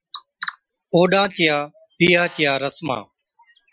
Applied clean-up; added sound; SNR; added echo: classical method Wiener filter.